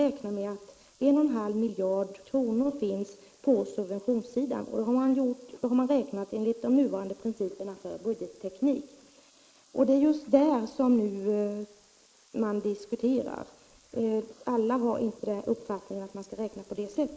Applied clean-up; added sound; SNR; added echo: neural mask model Resemble Enhance denoiser.